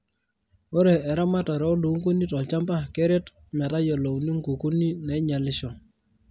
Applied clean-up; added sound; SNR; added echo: none; none; none; none.